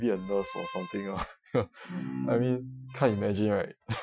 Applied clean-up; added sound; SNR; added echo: classical method Wiener filter.